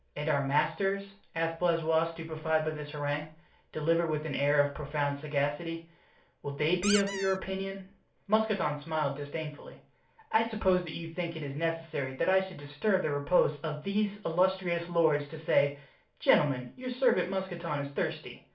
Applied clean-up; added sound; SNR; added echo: none; Squeak; 7 dB; reverberation time 0.3 s.